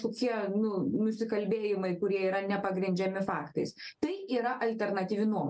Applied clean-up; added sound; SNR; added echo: none; none; none; none.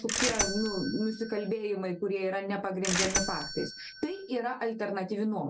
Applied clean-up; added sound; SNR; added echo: none; Bell / Mechanisms; 4 dB; none.